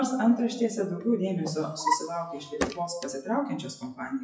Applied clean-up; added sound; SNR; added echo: classical method WPE with log-MMSE.